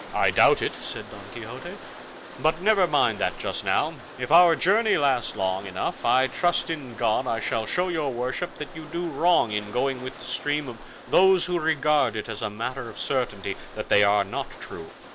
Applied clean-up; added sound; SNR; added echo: none; Rain; 17 dB; none.